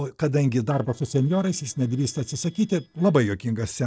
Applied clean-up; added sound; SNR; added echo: neural separator model SepFormer DNS4.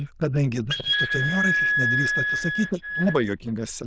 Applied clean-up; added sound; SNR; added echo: neural diffusion model UNIVERSE++.